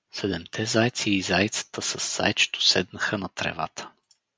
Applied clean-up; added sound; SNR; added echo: none; none; none; none.